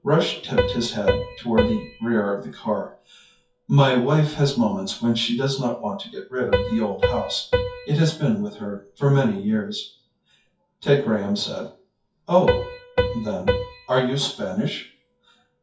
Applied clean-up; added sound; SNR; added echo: classical method WPE with log-MMSE.